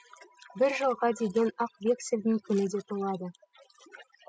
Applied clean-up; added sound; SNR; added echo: classical method spectral subtraction.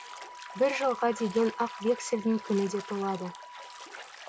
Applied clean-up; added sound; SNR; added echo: none; Bathtub (filling or washing) + Wind instrument, woodwind instrument; 13 dB; none.